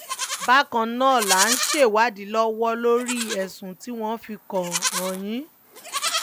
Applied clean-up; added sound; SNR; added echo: none; Livestock, farm animals, working animals; 6 dB; none.